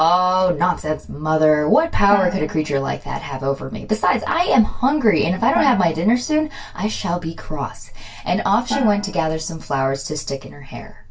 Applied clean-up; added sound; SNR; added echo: none; Gong; 13 dB; reverberation time 0.2 s.